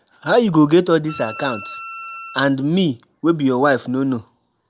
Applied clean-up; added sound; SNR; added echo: none; Wind instrument, woodwind instrument; 16 dB; none.